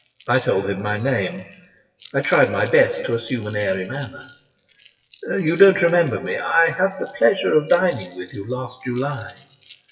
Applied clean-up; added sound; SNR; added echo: classical method WPE with log-MMSE.